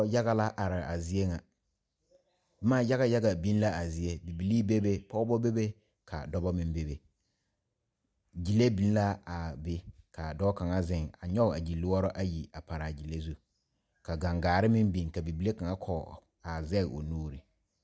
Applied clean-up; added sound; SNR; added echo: none; none; none; none.